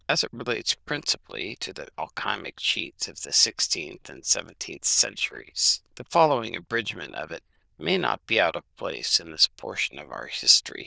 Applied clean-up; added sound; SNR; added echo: neural diffusion model UNIVERSE++.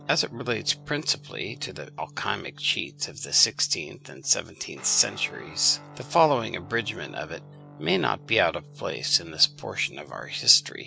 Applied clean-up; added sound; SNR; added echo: none; Guitar; 19 dB; none.